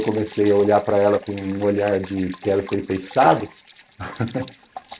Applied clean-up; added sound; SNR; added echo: neural mask model RNNoise.